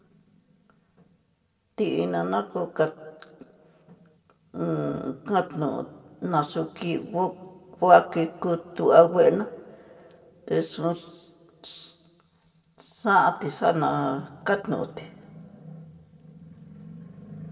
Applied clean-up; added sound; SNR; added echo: none; none; none; reverberation time 1.7 s.